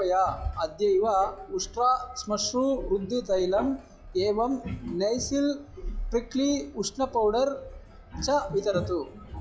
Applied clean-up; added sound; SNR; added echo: classical method log-MMSE.